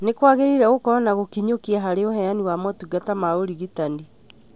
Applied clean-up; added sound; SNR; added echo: none; none; none; none.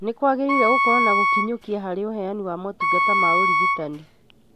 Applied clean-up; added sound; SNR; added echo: none; Wind instrument, woodwind instrument; -4 dB; none.